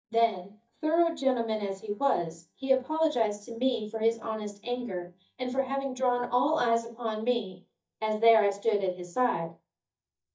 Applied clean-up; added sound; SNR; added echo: neural mask model DeepFilterNet 3.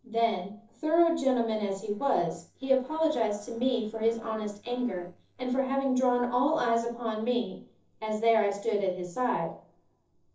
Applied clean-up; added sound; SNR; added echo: neural separator model SepFormer DNS4.